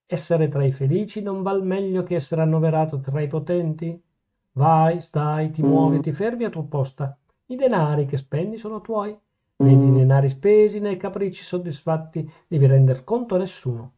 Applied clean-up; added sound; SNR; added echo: neural mask model RNNoise.